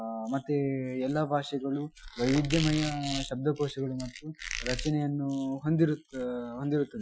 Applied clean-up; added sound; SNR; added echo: classical method Wiener filter.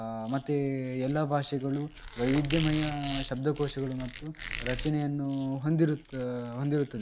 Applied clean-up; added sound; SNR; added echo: none; Squeak; 11 dB; none.